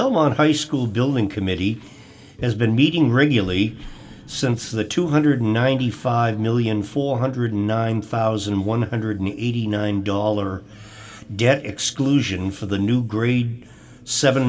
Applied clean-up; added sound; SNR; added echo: none; none; none; reverberation time 2.1 s.